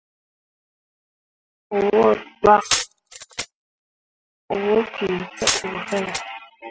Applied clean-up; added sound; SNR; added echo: classical method spectral subtraction.